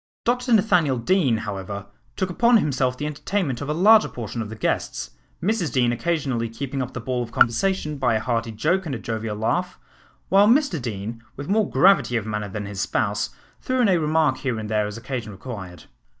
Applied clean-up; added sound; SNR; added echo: neural mask model DeepFilterNet 3.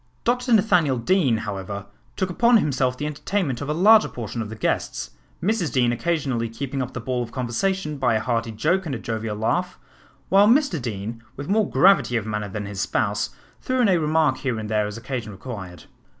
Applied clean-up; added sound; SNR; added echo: none; none; none; none.